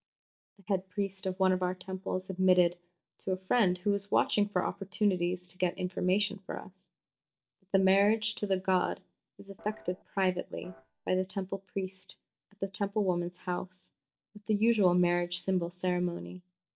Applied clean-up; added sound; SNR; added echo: neural mask model DeepFilterNet 3.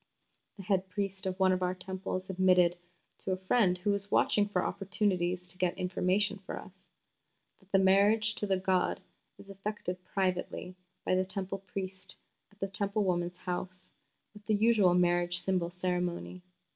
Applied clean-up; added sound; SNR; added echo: none; none; none; none.